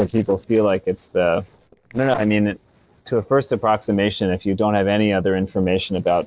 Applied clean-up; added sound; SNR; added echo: neural separator model SepFormer DNS4.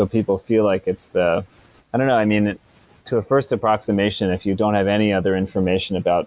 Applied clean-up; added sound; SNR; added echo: none; none; none; none.